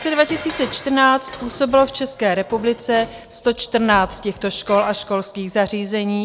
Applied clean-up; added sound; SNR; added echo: none; Dishes, pots, and pans; 17 dB; none.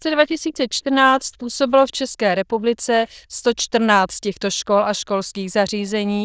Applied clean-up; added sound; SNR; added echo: neural diffusion model UNIVERSE++.